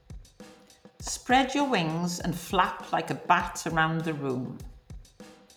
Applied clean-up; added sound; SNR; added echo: none; Drum / Drum kit; 18 dB; none.